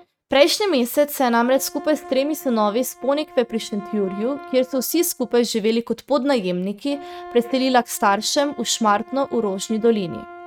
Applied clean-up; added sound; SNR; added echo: neural mask model RNNoise.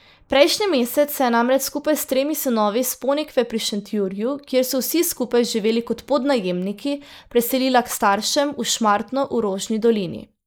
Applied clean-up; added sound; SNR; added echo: neural mask model Resemble Enhance denoiser.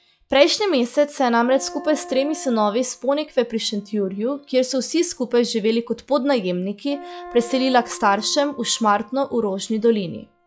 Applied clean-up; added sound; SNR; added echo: classical method log-MMSE.